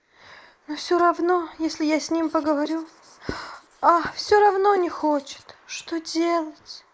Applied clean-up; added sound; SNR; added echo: neural mask model Resemble Enhance denoiser.